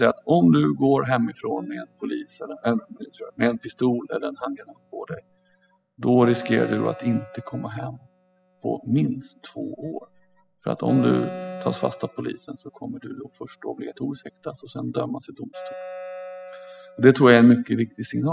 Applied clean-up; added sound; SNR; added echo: classical method spectral subtraction.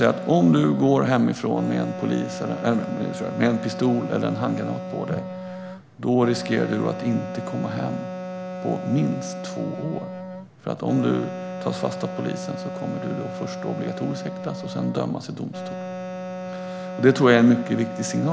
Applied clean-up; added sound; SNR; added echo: none; Wind instrument, woodwind instrument; 9 dB; none.